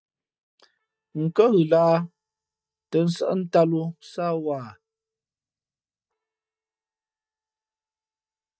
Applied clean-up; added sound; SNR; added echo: neural mask model DeepFilterNet 3.